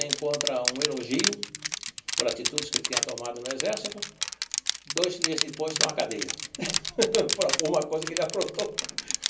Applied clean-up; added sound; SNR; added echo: none; Crushing; 0 dB; reverberation time 0.3 s.